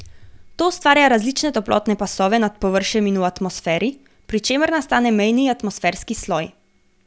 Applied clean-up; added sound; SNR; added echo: none; none; none; none.